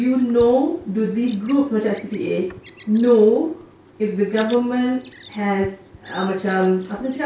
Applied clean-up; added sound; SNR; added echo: none; Bird vocalization, bird call, bird song; 17 dB; none.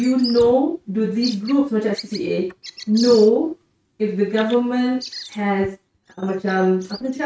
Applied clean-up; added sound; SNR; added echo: neural mask model RNNoise.